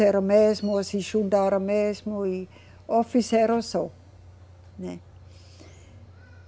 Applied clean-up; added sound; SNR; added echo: none; none; none; none.